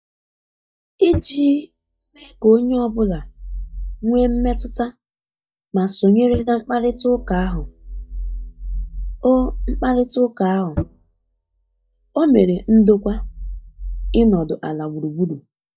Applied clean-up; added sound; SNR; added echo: neural mask model DeepFilterNet 3.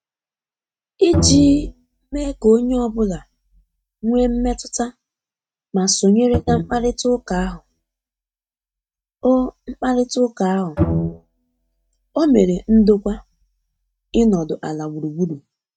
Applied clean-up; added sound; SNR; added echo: neural mask model RNNoise.